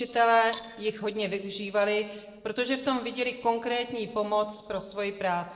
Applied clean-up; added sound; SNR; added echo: neural separator model SepFormer DNS4.